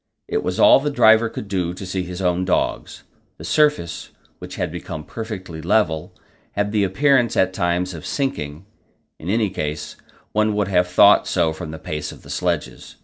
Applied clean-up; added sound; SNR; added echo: none; none; none; none.